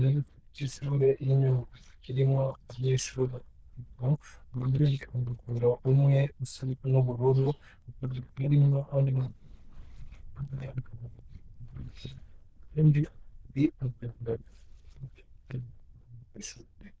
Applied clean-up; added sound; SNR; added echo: neural diffusion model UNIVERSE++.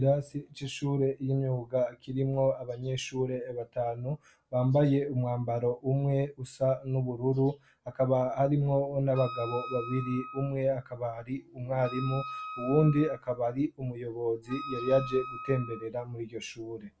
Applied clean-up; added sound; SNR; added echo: none; Wind instrument, woodwind instrument; 12 dB; none.